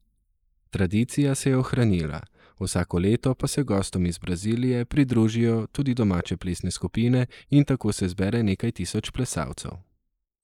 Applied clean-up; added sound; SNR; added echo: neural mask model Resemble Enhance denoiser.